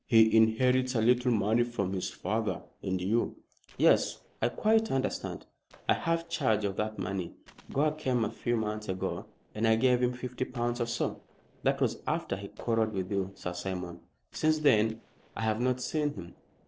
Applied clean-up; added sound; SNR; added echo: neural separator model SepFormer DNS4.